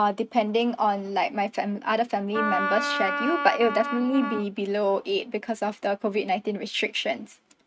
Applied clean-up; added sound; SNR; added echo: neural mask model RNNoise.